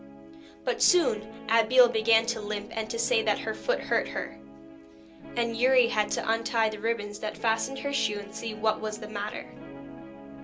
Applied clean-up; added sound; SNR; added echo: none; Guitar; 14 dB; reverberation time 0.2 s.